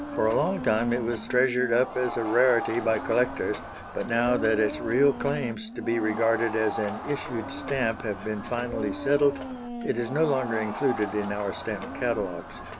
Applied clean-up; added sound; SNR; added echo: none; Dog + Crowd; 8 dB; none.